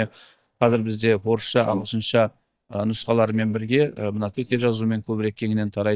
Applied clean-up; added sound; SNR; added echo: neural mask model DeepFilterNet 3.